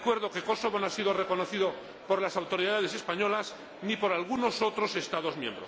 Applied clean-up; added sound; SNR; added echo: none; none; none; none.